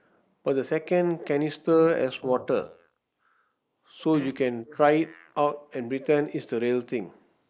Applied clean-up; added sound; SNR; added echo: neural mask model Resemble Enhance denoiser.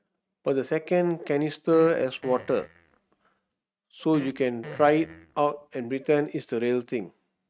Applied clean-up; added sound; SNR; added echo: neural mask model RNNoise.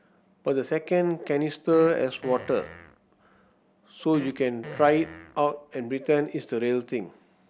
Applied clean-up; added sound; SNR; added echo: none; Fart; 18 dB; none.